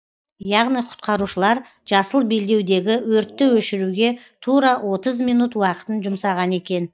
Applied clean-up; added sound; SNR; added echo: neural mask model DeepFilterNet 3.